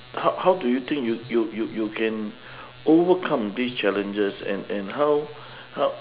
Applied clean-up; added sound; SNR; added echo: none; none; none; none.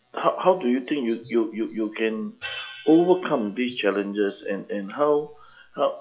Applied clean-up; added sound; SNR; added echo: classical method log-MMSE.